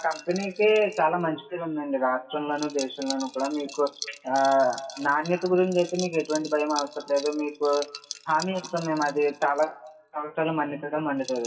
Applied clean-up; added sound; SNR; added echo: classical method WPE with log-MMSE.